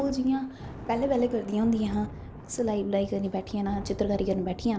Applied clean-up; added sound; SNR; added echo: none; Thunder; 13 dB; none.